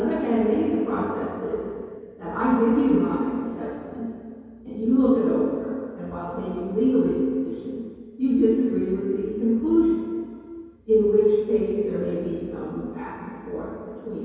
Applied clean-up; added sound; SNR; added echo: none; none; none; reverberation time 2.2 s.